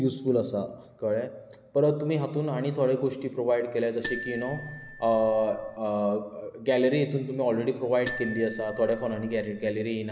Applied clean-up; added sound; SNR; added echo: none; Marimba, xylophone; 11 dB; none.